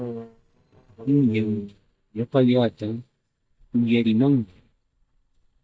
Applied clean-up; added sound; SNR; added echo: neural mask model DeepFilterNet 3.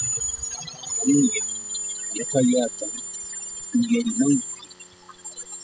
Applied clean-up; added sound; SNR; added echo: classical method spectral subtraction.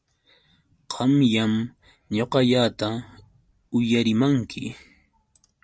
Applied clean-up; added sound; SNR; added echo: none; none; none; none.